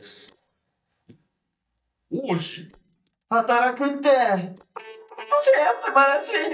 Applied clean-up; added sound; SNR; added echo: neural mask model DeepFilterNet 3.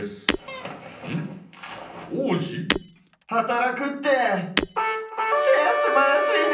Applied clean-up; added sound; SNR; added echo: none; Shatter; 7 dB; reverberation time 0.6 s.